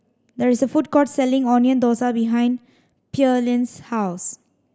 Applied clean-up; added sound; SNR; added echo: none; none; none; none.